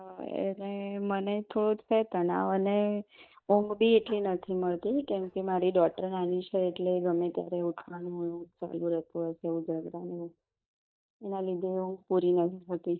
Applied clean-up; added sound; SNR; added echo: neural mask model DeepFilterNet 3.